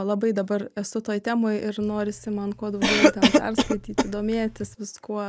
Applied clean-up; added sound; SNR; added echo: none; Cough; -3 dB; none.